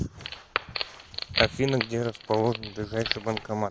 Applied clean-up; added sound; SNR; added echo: none; Wood; 5 dB; none.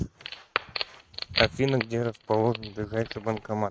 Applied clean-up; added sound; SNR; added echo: neural mask model RNNoise.